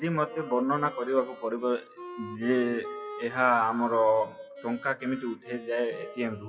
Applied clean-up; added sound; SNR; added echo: classical method WPE with log-MMSE.